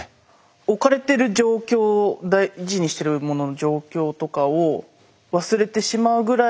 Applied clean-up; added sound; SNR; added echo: none; none; none; none.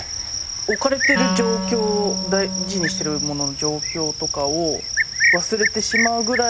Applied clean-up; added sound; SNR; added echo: none; Cricket + Wind instrument, woodwind instrument; -1 dB; none.